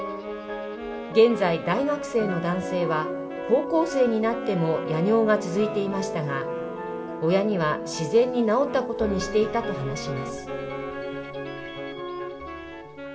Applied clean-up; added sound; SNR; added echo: none; Wind instrument, woodwind instrument; 14 dB; reverberation time 1.7 s.